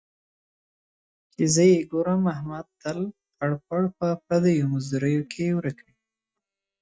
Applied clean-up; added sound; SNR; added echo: neural mask model DeepFilterNet 3.